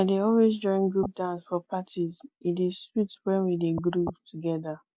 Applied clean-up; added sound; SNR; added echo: none; none; none; none.